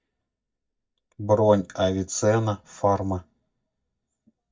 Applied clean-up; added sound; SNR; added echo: neural mask model DeepFilterNet 3.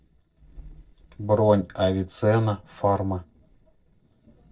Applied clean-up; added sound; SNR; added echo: neural separator model SepFormer DNS4.